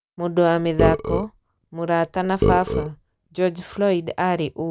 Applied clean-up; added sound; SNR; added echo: none; Burping, eructation; 3 dB; none.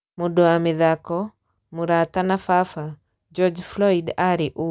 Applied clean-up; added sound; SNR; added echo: none; none; none; none.